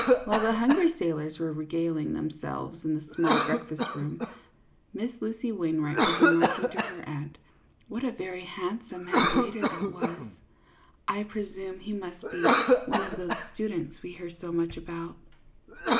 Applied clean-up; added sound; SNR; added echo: none; Cough; -1 dB; none.